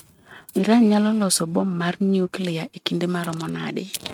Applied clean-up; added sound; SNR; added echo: neural mask model RNNoise.